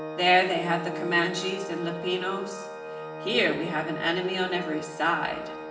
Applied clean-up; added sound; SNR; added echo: none; Organ; 9 dB; reverberation time 0.9 s.